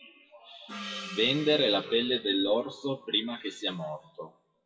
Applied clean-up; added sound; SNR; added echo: classical method WPE with log-MMSE.